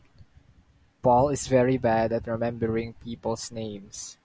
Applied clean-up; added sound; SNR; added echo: none; none; none; none.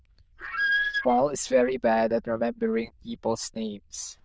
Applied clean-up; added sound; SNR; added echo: neural diffusion model UNIVERSE++.